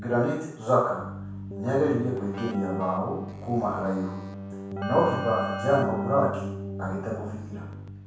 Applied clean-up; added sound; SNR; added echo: none; Keyboard (musical); 7 dB; reverberation time 0.6 s.